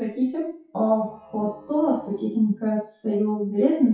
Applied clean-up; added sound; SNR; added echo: classical method WPE with log-MMSE.